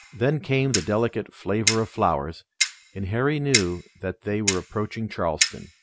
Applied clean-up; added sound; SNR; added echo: none; Clock; 4 dB; none.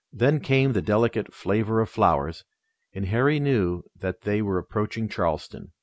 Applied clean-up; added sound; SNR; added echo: none; none; none; none.